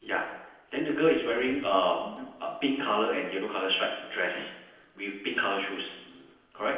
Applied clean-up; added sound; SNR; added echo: neural separator model SepFormer DNS4.